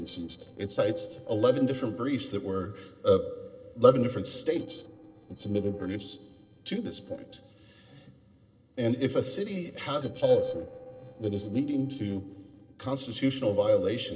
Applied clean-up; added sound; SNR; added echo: neural separator model SepFormer DNS4.